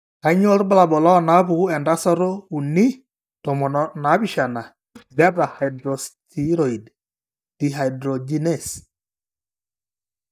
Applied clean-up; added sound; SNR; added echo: neural mask model DeepFilterNet 3.